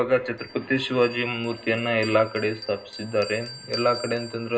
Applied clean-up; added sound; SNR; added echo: none; Bell; 16 dB; reverberation time 0.2 s.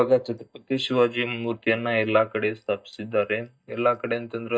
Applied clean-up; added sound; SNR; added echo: neural mask model DeepFilterNet 3.